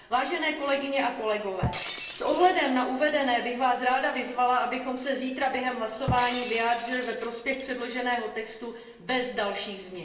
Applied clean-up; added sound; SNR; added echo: none; Shatter; 12 dB; reverberation time 0.8 s.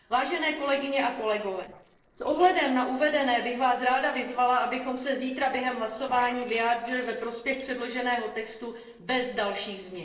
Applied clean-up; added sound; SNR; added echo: neural separator model SepFormer DNS4.